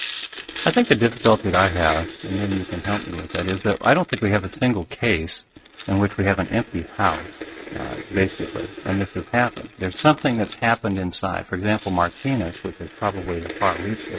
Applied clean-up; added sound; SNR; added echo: neural mask model RNNoise.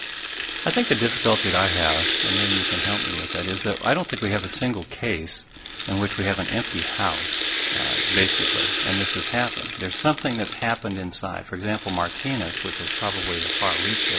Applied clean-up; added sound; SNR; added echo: none; Rattle (instrument); -3 dB; none.